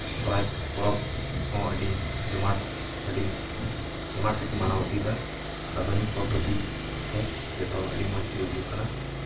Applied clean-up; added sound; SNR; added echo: none; Sawing; 4 dB; reverberation time 0.3 s.